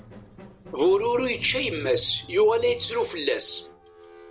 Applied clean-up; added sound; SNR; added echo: none; Squeak; 18 dB; none.